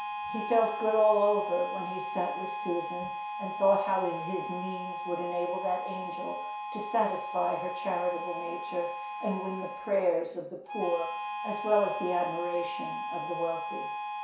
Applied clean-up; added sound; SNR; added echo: none; Harmonica; 5 dB; reverberation time 0.6 s.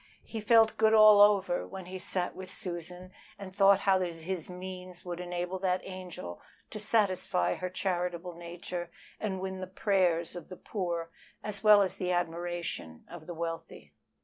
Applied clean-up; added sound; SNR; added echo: none; none; none; none.